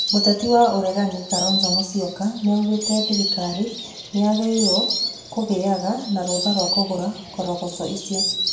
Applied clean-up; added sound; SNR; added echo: none; Insect; 4 dB; reverberation time 0.6 s.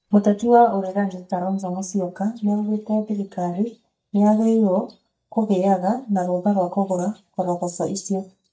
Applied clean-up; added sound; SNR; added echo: neural mask model DeepFilterNet 3.